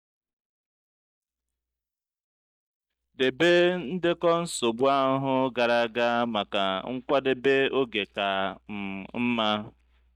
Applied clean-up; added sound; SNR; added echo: neural mask model DeepFilterNet 3.